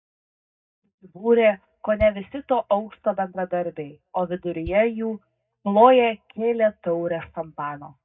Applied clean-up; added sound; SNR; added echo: neural mask model DeepFilterNet 3.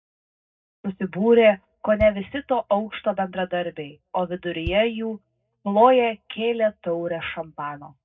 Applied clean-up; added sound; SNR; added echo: neural separator model SepFormer DNS4.